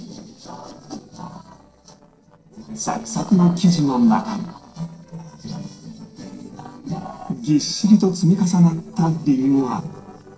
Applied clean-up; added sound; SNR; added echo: neural separator model SepFormer DNS4.